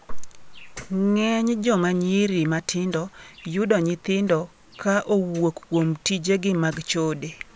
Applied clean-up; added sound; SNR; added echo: none; none; none; none.